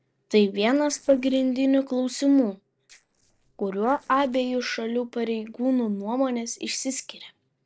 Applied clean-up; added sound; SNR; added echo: neural separator model SepFormer DNS4.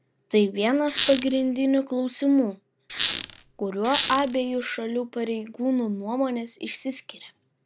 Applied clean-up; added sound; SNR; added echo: none; Squeak; 1 dB; none.